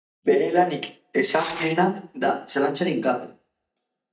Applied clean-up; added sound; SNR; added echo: neural mask model DeepFilterNet 3.